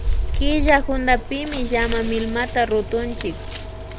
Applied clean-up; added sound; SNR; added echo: none; Scissors; 2 dB; none.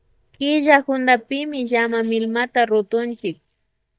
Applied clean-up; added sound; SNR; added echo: neural mask model DeepFilterNet 3.